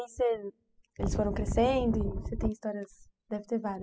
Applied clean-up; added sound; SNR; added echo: classical method spectral subtraction.